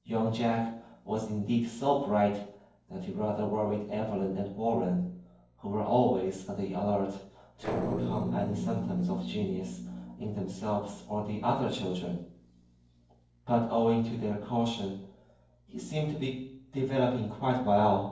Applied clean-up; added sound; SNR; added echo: neural separator model SepFormer DNS4.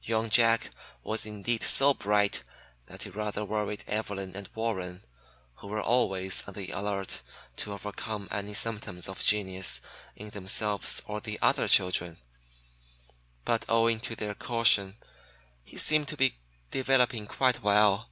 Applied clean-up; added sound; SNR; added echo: none; none; none; none.